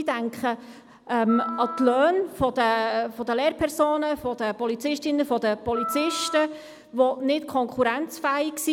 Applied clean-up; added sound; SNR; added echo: none; Wind instrument, woodwind instrument; 11 dB; none.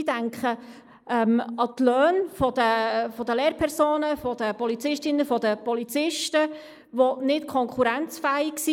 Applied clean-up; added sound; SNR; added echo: neural mask model Resemble Enhance denoiser.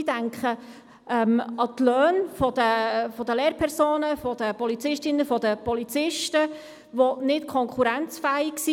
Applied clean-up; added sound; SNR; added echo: none; none; none; none.